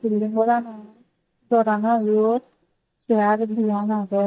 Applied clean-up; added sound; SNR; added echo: neural mask model DeepFilterNet 3.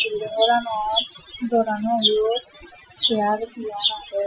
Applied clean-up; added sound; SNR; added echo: classical method Wiener filter.